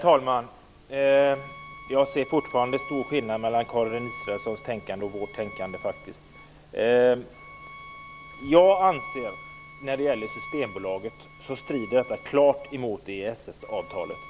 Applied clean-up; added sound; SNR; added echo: none; Bowed string instrument; 16 dB; none.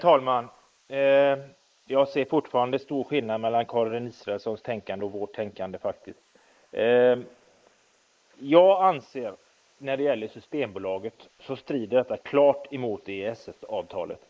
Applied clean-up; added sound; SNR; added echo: neural mask model Resemble Enhance denoiser.